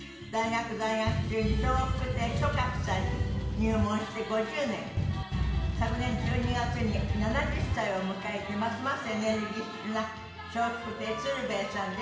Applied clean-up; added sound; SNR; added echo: none; Boat, Water vehicle; -2 dB; reverberation time 1.0 s.